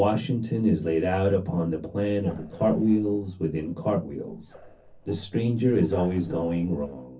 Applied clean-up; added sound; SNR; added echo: neural separator model SepFormer DNS4.